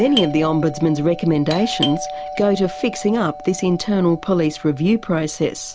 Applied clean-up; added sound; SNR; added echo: none; Doorbell; 11 dB; none.